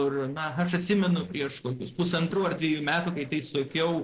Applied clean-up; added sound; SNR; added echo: neural separator model SepFormer DNS4.